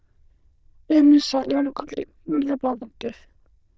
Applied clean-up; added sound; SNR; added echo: neural diffusion model UNIVERSE++.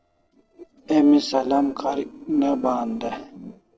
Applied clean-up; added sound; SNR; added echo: neural separator model SepFormer DNS4.